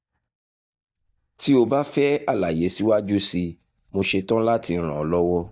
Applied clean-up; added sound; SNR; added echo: neural mask model DeepFilterNet 3.